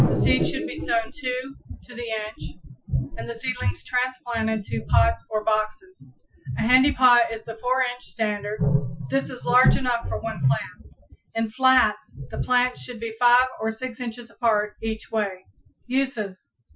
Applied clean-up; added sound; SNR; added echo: classical method Wiener filter.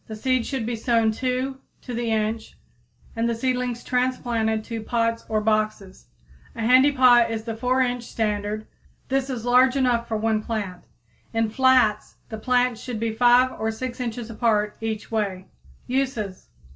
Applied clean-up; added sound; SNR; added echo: none; none; none; none.